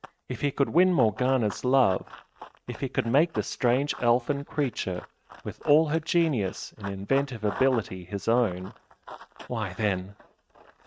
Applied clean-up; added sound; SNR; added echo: neural mask model RNNoise.